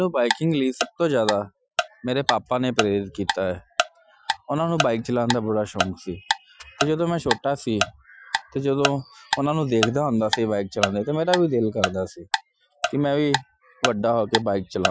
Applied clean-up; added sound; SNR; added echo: classical method Wiener filter.